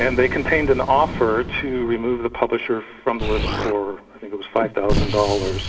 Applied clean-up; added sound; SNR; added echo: none; Explosion; 6 dB; reverberation time 1.4 s.